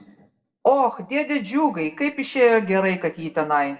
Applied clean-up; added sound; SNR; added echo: none; none; none; reverberation time 0.7 s.